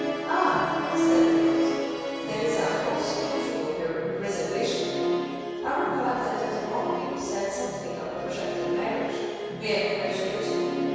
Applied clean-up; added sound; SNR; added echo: none; Musical instrument; -1 dB; reverberation time 2.2 s.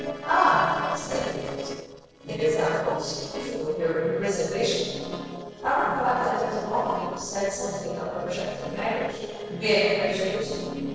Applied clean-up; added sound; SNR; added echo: neural separator model SepFormer DNS4.